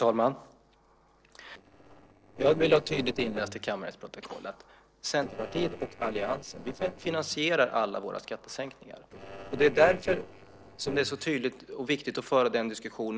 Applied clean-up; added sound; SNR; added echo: neural separator model SepFormer DNS4.